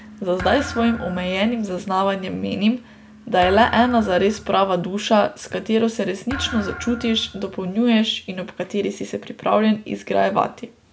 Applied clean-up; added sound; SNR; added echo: none; Thump, thud; 15 dB; none.